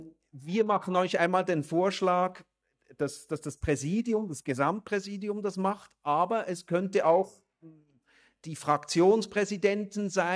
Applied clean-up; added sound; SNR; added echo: neural mask model DeepFilterNet 3.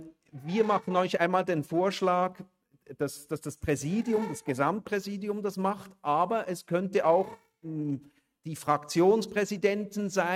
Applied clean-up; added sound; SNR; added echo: neural mask model RNNoise.